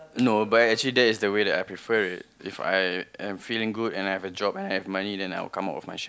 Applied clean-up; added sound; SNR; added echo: none; none; none; none.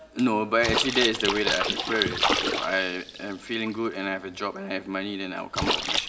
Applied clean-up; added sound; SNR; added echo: none; Splash, splatter; 2 dB; reverberation time 1.8 s.